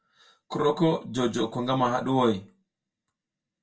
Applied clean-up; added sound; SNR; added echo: none; none; none; reverberation time 0.1 s.